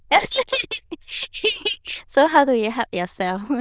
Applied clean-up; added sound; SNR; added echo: neural diffusion model UNIVERSE++.